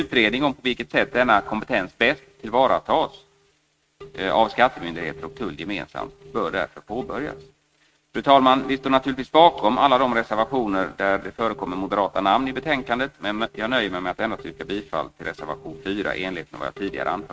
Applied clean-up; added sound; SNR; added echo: neural mask model RNNoise.